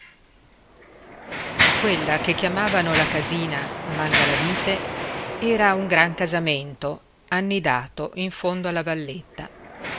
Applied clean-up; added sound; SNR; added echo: none; Mechanisms; 3 dB; none.